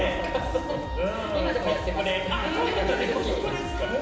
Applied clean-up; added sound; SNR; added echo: none; Wind instrument, woodwind instrument; 13 dB; reverberation time 0.9 s.